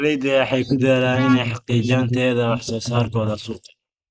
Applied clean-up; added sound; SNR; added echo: neural mask model Resemble Enhance denoiser.